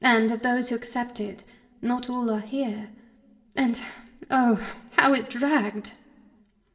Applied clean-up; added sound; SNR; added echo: none; none; none; reverberation time 1.0 s.